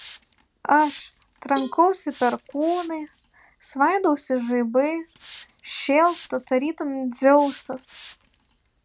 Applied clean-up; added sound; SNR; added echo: none; Cowbell + Hiss; 20 dB; none.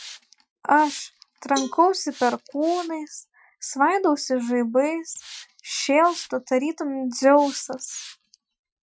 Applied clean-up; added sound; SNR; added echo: classical method Wiener filter.